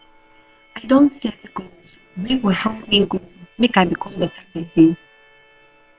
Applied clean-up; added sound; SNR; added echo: neural separator model SepFormer WHAM!.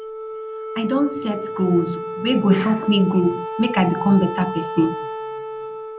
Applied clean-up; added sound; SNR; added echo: none; Wind instrument, woodwind instrument; 8 dB; none.